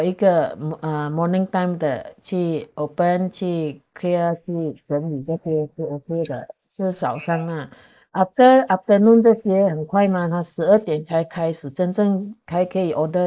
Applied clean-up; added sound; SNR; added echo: neural mask model Resemble Enhance denoiser.